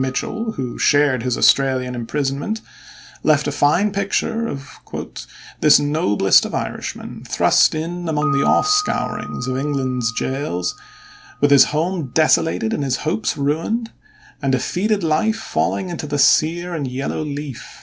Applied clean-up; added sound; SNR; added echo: none; Piano; 16 dB; none.